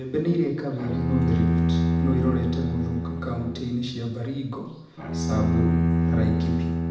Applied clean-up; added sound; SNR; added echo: none; Bowed string instrument; -4 dB; reverberation time 0.8 s.